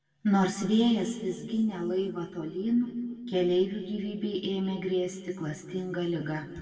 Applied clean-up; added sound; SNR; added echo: none; none; none; reverberation time 1.9 s.